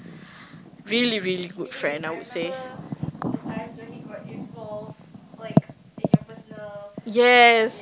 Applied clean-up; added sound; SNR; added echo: none; none; none; none.